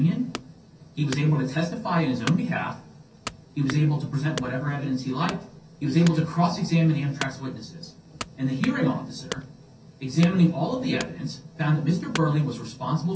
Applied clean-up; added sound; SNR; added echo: none; Wood / Domestic sounds, home sounds; 16 dB; reverberation time 0.3 s.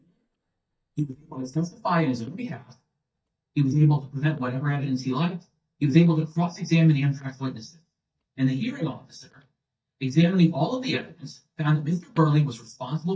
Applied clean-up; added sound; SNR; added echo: neural mask model DeepFilterNet 3.